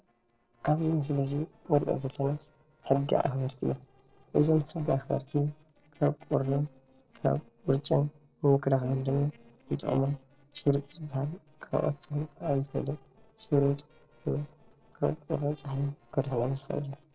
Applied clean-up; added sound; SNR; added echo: neural separator model SepFormer DNS4.